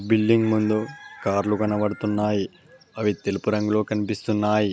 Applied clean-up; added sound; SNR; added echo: none; none; none; none.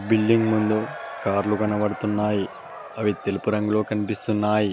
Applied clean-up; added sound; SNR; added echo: none; Crowd / Cheering; 15 dB; none.